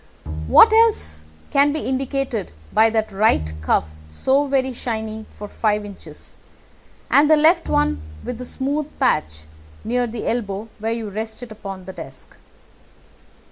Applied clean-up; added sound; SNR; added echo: none; Bowed string instrument; 12 dB; none.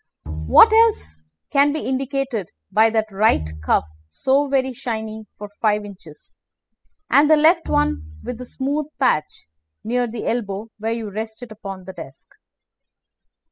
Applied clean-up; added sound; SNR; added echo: classical method spectral subtraction.